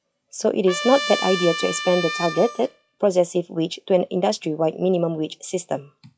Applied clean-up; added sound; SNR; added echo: classical method log-MMSE.